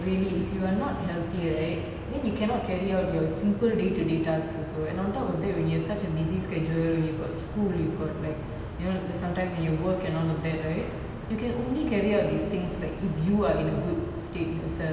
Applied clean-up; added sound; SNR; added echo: none; none; none; none.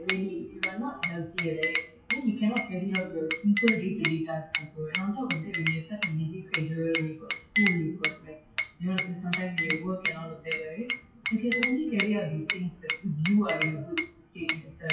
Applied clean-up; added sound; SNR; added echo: classical method WPE with log-MMSE.